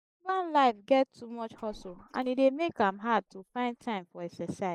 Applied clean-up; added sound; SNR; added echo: neural mask model Resemble Enhance denoiser.